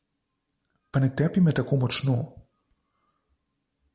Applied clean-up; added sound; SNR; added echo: none; none; none; none.